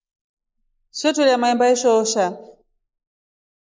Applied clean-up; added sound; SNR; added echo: neural mask model Resemble Enhance denoiser.